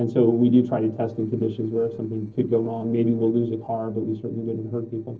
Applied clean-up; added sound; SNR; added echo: neural separator model SepFormer DNS4.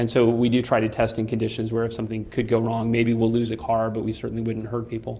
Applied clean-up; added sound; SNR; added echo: none; none; none; none.